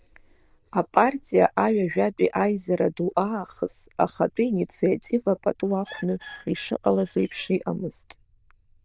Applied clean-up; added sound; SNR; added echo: neural diffusion model UNIVERSE++.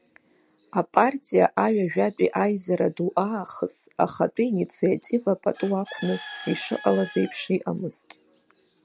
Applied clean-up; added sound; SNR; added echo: none; Bird / Chicken, rooster; 18 dB; none.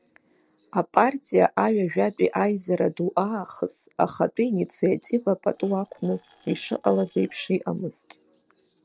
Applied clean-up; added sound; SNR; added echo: neural separator model SepFormer DNS4.